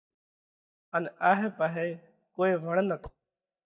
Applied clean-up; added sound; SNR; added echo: neural mask model DeepFilterNet 3.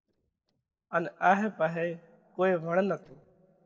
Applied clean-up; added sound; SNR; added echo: neural separator model SepFormer DNS4.